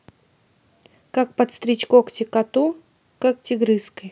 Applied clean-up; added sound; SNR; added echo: none; none; none; none.